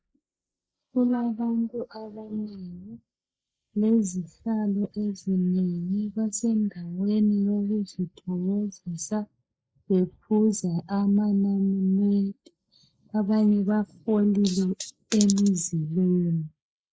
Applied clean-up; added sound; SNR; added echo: neural mask model Resemble Enhance denoiser.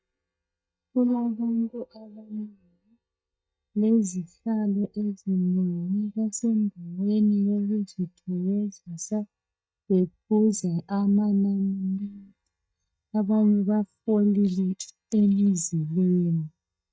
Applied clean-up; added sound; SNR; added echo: neural mask model DeepFilterNet 3.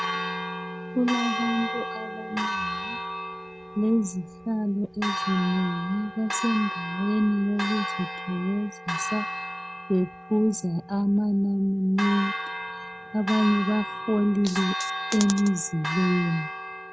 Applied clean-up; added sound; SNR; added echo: none; Church bell; 6 dB; none.